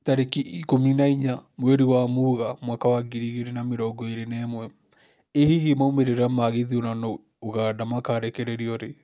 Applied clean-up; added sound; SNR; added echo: none; none; none; none.